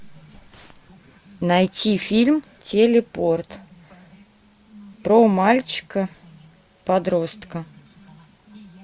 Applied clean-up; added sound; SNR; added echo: none; none; none; none.